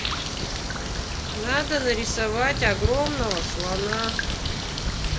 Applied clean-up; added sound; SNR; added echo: none; Bird; 0 dB; none.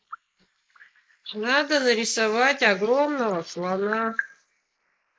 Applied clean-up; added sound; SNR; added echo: neural mask model Resemble Enhance denoiser.